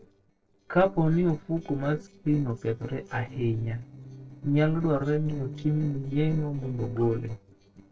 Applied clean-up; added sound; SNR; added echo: neural separator model SepFormer DNS4.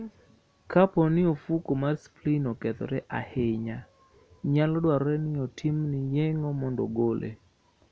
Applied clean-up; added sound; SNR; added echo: none; none; none; none.